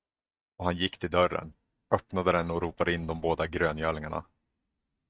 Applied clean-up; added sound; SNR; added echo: neural mask model RNNoise.